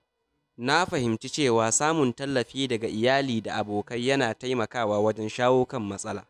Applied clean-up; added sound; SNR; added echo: none; none; none; none.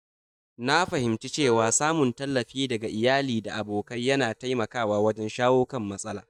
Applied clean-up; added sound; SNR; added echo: neural mask model DeepFilterNet 3.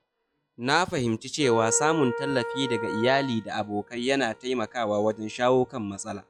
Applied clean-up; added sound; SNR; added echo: classical method log-MMSE.